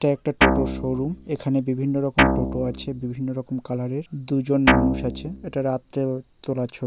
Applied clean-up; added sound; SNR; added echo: none; Guitar; -2 dB; none.